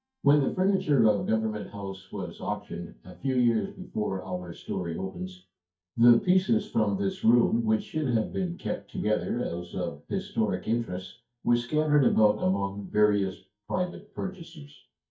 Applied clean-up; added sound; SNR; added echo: neural mask model DeepFilterNet 3.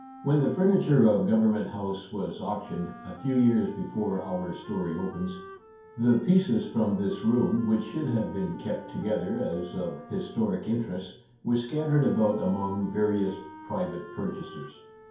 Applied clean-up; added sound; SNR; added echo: none; Wind instrument, woodwind instrument; 19 dB; reverberation time 0.6 s.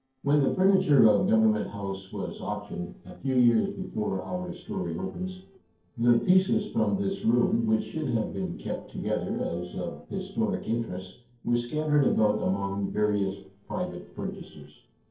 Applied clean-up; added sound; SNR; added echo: neural separator model SepFormer DNS4.